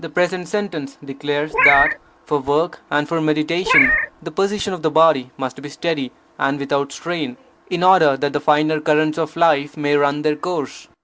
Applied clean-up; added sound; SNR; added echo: none; Meow; 0 dB; none.